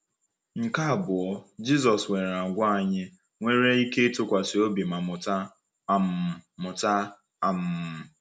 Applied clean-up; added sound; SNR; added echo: none; none; none; none.